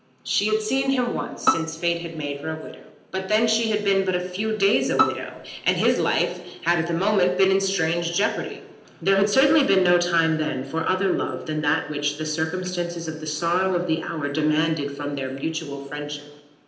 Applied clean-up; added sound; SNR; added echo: none; Bowed string instrument; 5 dB; reverberation time 0.8 s.